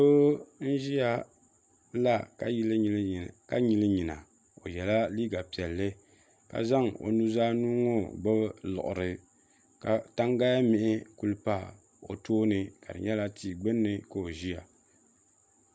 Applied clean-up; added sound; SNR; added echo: none; none; none; none.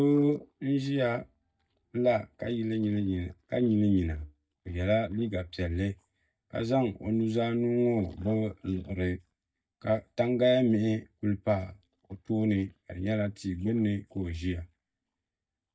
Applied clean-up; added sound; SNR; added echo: neural mask model DeepFilterNet 3.